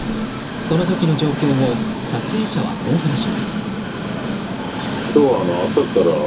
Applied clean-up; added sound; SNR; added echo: none; Train; 3 dB; reverberation time 0.2 s.